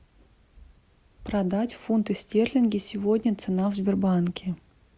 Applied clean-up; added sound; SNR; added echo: none; none; none; none.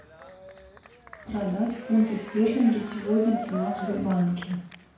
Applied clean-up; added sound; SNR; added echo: none; Cheering; 13 dB; reverberation time 0.5 s.